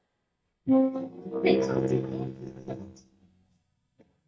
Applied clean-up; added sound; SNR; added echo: neural mask model DeepFilterNet 3.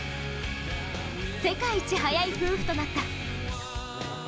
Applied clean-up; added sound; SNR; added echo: none; none; none; none.